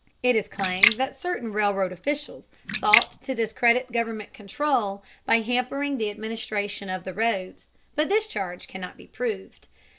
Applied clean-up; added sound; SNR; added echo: none; Splash, splatter; 2 dB; none.